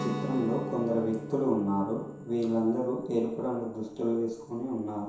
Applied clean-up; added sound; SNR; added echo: none; Guitar; 10 dB; reverberation time 0.7 s.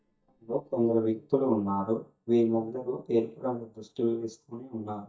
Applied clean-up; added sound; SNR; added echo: neural mask model DeepFilterNet 3.